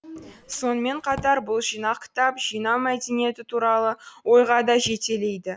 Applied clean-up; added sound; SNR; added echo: none; Drawer open or close; 19 dB; none.